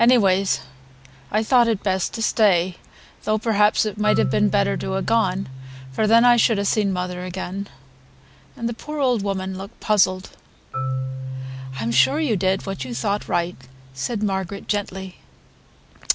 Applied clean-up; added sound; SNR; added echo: none; Marimba, xylophone; 11 dB; none.